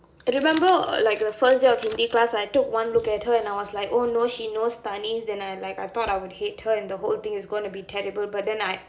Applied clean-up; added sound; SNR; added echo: none; none; none; none.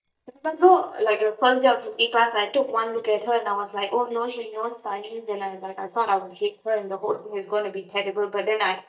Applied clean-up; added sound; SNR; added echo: neural mask model DeepFilterNet 3.